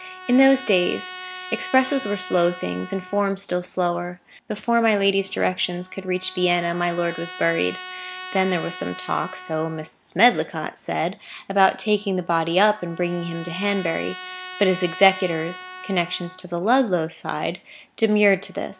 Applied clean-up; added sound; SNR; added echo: none; Trumpet; 16 dB; none.